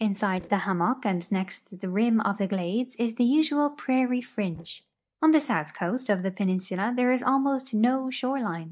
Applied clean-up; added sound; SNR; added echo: neural mask model DeepFilterNet 3.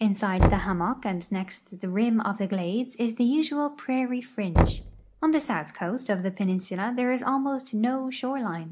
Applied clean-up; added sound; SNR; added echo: none; Knock; 5 dB; none.